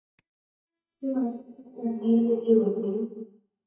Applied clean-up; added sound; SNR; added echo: neural mask model DeepFilterNet 3.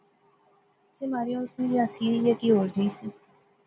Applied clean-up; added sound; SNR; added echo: none; none; none; none.